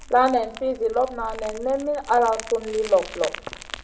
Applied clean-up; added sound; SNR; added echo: none; Crumpling, crinkling; 15 dB; reverberation time 0.4 s.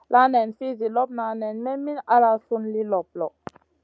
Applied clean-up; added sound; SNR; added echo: none; none; none; none.